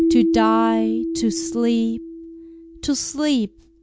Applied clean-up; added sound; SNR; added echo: none; Keyboard (musical); 2 dB; none.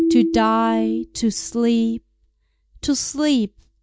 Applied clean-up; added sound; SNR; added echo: neural mask model DeepFilterNet 3.